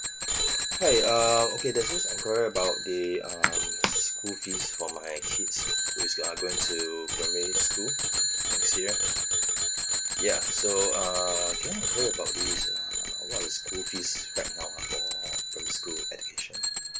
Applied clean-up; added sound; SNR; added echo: none; Bicycle bell; -3 dB; none.